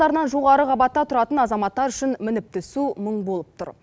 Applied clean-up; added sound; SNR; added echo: none; none; none; none.